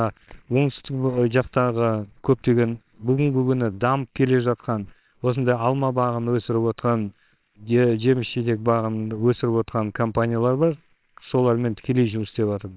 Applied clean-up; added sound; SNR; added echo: neural separator model SepFormer WHAMR!.